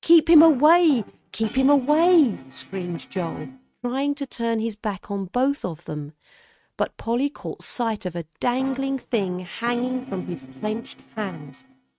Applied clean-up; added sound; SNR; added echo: neural mask model RNNoise.